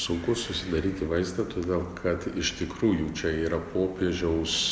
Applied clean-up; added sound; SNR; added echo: none; none; none; none.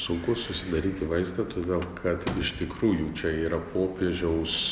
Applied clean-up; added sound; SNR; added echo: none; Slam; 12 dB; none.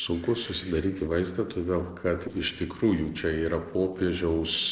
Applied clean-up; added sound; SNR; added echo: neural separator model SepFormer DNS4.